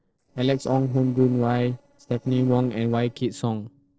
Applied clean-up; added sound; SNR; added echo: neural separator model SepFormer DNS4.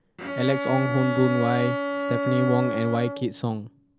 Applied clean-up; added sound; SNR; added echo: none; Bowed string instrument; 4 dB; none.